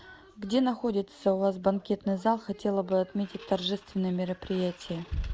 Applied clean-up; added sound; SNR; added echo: none; none; none; none.